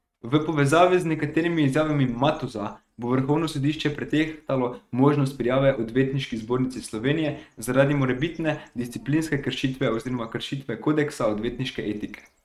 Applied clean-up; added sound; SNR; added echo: neural mask model RNNoise.